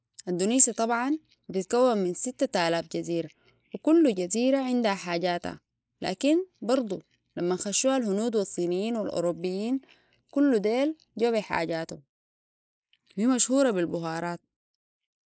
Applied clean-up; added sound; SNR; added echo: neural mask model Resemble Enhance denoiser.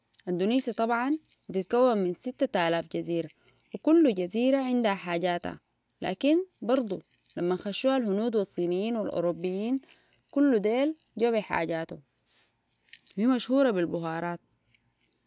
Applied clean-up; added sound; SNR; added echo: none; Bell; 8 dB; none.